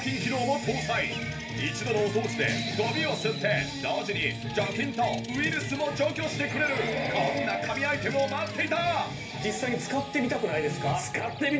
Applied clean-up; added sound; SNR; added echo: none; Bird vocalization, bird call, bird song; 19 dB; reverberation time 0.3 s.